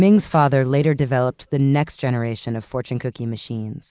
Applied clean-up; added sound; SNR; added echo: none; none; none; none.